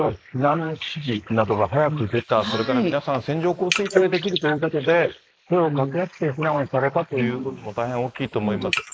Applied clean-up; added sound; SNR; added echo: neural mask model Resemble Enhance denoiser.